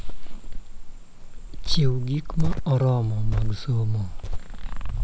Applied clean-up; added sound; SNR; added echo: none; Cricket; -3 dB; none.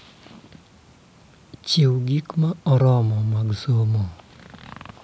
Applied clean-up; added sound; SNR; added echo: none; none; none; none.